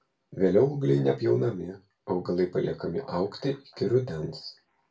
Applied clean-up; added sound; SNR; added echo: none; none; none; reverberation time 0.2 s.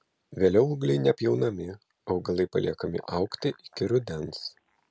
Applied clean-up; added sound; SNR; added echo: none; none; none; none.